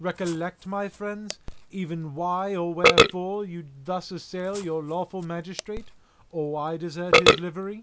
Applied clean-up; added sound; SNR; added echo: none; Burping, eructation; -3 dB; none.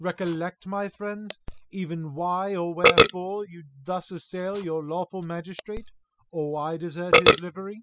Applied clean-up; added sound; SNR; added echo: classical method spectral subtraction.